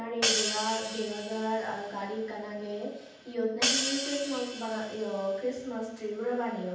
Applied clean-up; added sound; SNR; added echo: none; Hi-hat; 2 dB; reverberation time 0.9 s.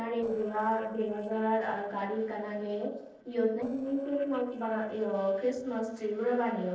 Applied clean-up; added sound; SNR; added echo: neural separator model SepFormer DNS4.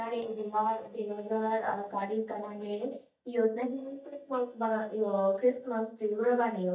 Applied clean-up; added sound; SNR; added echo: neural mask model DeepFilterNet 3.